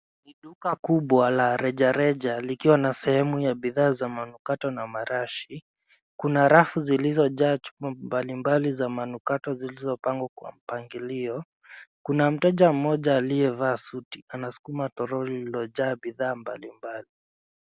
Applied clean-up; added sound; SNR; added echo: none; none; none; none.